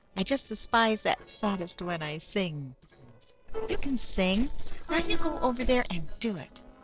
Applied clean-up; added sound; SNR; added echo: neural separator model SepFormer DNS4.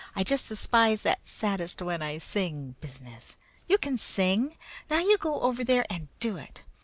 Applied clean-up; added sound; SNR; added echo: none; none; none; none.